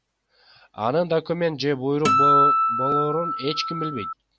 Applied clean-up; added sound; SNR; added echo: none; Acoustic guitar; -5 dB; none.